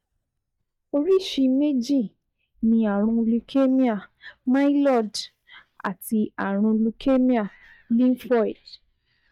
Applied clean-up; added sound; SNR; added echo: neural mask model DeepFilterNet 3.